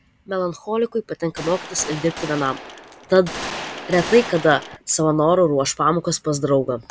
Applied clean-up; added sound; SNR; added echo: none; Gunshot, gunfire; 11 dB; none.